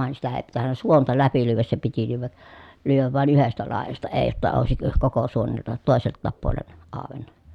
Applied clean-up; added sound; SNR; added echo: none; none; none; none.